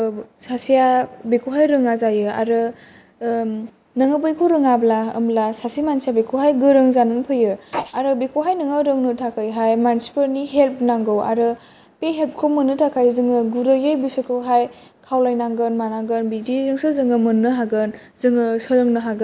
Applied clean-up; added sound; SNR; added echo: neural mask model Resemble Enhance denoiser.